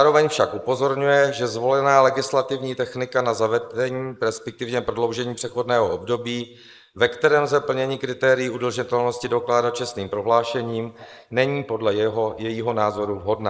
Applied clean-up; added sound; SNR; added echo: neural mask model Resemble Enhance denoiser.